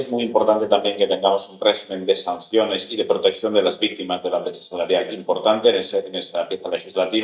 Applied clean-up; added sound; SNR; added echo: neural mask model DeepFilterNet 3.